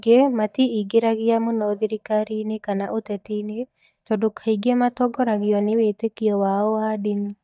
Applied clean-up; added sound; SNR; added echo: neural mask model DeepFilterNet 3.